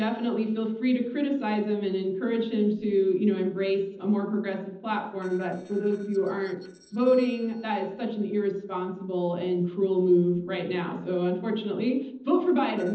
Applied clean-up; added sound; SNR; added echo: neural separator model SepFormer DNS4.